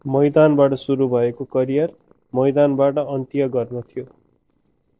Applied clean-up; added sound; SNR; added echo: neural separator model SepFormer DNS4.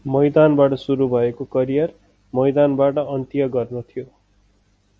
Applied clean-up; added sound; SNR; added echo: none; none; none; none.